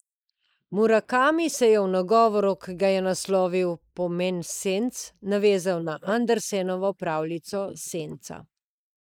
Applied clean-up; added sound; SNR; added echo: neural mask model Resemble Enhance denoiser.